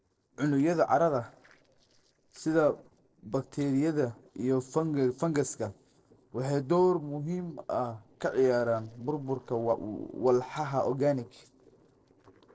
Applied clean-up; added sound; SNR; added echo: neural separator model SepFormer DNS4.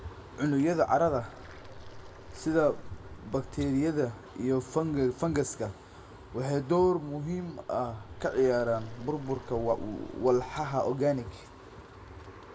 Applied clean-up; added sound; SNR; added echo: none; Water; 16 dB; reverberation time 0.8 s.